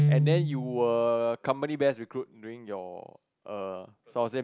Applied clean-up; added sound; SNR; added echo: none; Guitar; 1 dB; none.